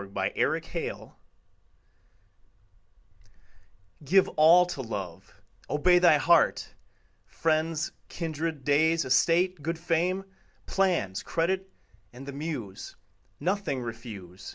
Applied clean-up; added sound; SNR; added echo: none; none; none; none.